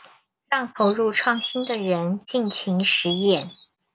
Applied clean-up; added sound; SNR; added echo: none; Chirp, tweet; 7 dB; none.